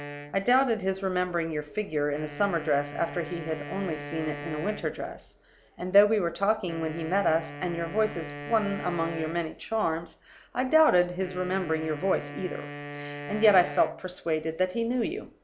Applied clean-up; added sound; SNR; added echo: none; Wind instrument, woodwind instrument; 13 dB; none.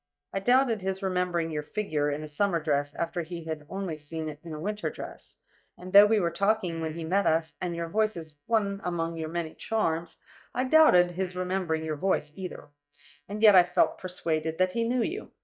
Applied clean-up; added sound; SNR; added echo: neural mask model DeepFilterNet 3.